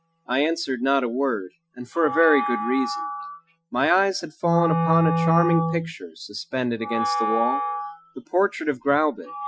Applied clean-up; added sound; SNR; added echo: classical method Wiener filter.